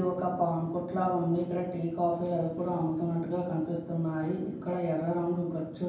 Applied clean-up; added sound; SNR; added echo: none; Drum; 14 dB; reverberation time 0.9 s.